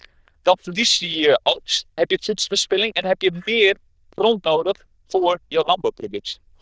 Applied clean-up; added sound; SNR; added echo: neural diffusion model UNIVERSE++.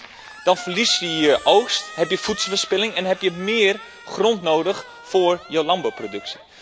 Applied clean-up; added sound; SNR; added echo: none; Squeak; 17 dB; none.